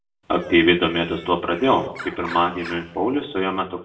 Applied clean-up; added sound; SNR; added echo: none; Bird; 19 dB; reverberation time 0.6 s.